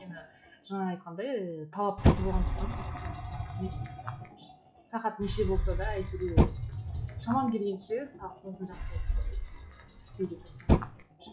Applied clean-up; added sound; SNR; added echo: classical method log-MMSE.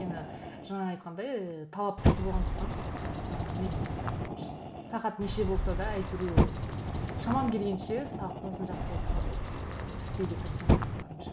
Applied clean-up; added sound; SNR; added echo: none; Fire + Bird vocalization, bird call, bird song; -4 dB; none.